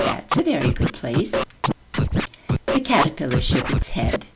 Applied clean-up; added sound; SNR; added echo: none; Scratching (performance technique); -1 dB; none.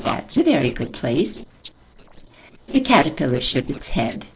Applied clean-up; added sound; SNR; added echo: neural separator model SepFormer DNS4.